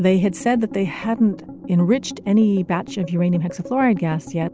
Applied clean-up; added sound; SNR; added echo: none; none; none; none.